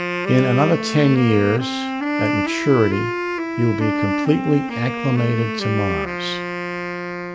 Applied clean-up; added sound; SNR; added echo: none; Wind instrument, woodwind instrument; 3 dB; none.